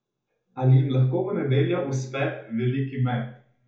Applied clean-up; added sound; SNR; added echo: none; none; none; reverberation time 0.6 s.